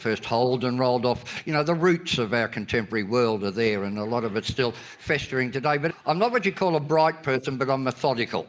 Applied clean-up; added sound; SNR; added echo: neural mask model Resemble Enhance denoiser.